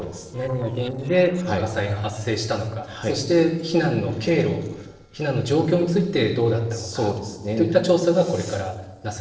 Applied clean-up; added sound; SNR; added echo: neural separator model SepFormer DNS4.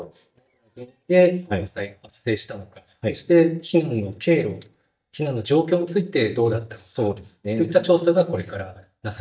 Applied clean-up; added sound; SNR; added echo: neural mask model DeepFilterNet 3.